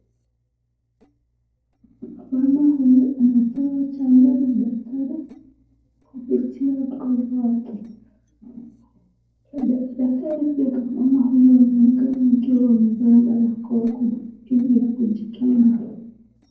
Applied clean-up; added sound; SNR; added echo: neural separator model SepFormer DNS4.